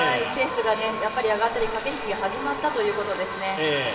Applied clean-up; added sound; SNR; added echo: none; Rain; 17 dB; reverberation time 2.5 s.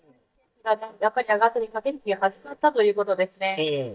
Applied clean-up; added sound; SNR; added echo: neural mask model DeepFilterNet 3.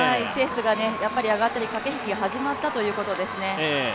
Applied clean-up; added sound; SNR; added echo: none; none; none; none.